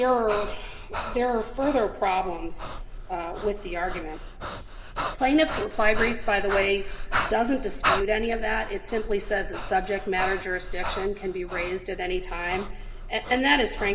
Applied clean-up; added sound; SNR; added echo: none; Breathing; 9 dB; reverberation time 0.6 s.